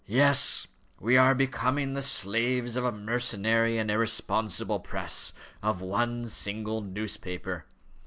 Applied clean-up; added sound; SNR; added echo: none; none; none; none.